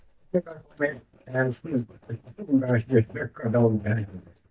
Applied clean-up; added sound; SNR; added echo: neural mask model DeepFilterNet 3.